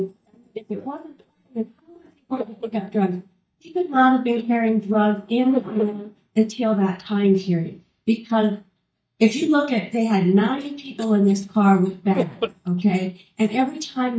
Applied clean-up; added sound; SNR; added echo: neural mask model DeepFilterNet 3.